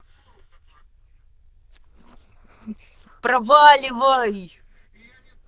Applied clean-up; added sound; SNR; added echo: neural diffusion model UNIVERSE++.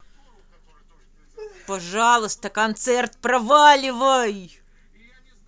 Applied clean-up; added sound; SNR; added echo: none; none; none; none.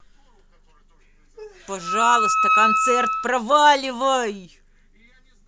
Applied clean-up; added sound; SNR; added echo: none; Wind instrument, woodwind instrument; -1 dB; none.